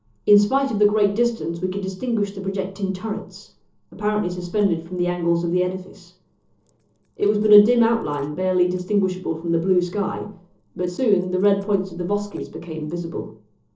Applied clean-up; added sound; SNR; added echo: neural separator model SepFormer DNS4.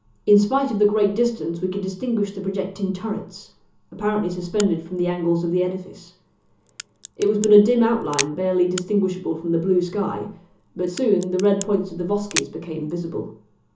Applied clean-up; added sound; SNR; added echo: none; Crack; 14 dB; reverberation time 0.8 s.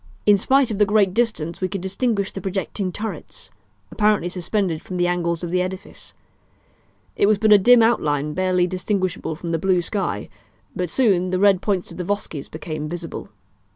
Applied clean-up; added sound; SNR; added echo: none; none; none; none.